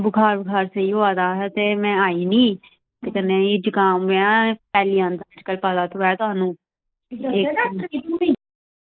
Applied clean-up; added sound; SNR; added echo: neural mask model Resemble Enhance denoiser.